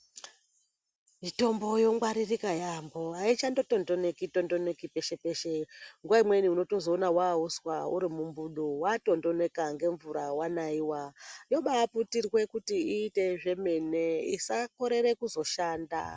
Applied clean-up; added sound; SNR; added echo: none; none; none; none.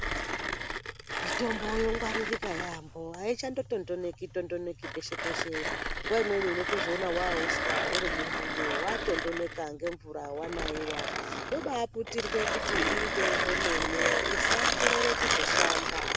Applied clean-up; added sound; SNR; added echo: none; Mechanisms; -3 dB; none.